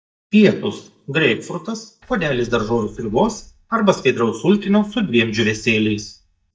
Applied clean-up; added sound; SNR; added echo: neural mask model DeepFilterNet 3.